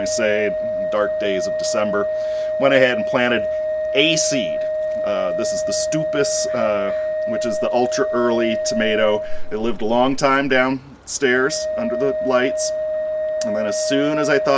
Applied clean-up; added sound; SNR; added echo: none; Organ; 1 dB; none.